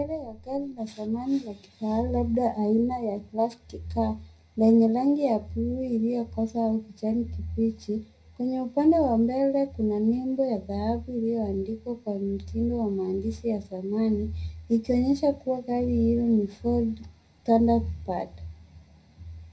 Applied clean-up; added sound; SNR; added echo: none; none; none; reverberation time 0.4 s.